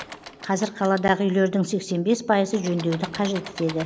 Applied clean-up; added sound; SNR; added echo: none; Engine / Mechanisms; 17 dB; none.